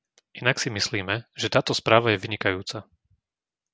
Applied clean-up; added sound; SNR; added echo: none; none; none; none.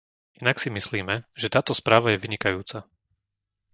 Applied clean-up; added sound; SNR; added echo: neural mask model DeepFilterNet 3.